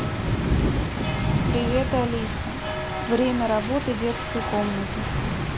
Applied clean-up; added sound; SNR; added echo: none; Rain; -2 dB; none.